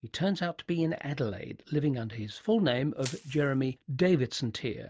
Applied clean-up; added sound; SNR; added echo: neural mask model DeepFilterNet 3.